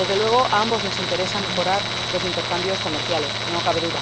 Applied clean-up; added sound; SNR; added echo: none; Tools; 2 dB; none.